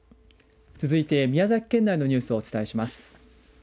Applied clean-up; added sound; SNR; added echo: none; none; none; none.